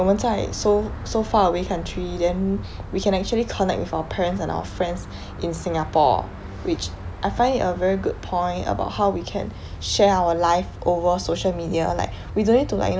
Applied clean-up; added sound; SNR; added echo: none; none; none; none.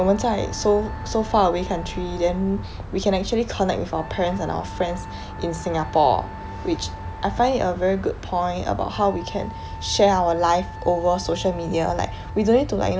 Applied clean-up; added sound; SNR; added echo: none; Wind instrument, woodwind instrument; 18 dB; none.